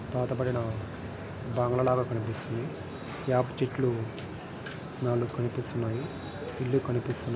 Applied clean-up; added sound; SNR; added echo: none; none; none; none.